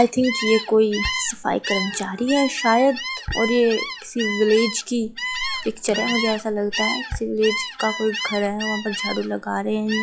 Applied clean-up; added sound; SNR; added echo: classical method log-MMSE.